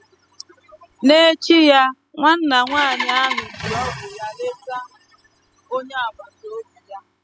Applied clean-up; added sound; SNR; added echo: classical method spectral subtraction.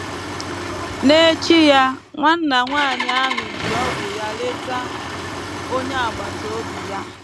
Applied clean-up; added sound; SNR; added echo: none; Engine starting; 7 dB; none.